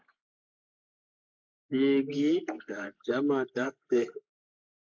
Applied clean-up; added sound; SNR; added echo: neural mask model Resemble Enhance denoiser.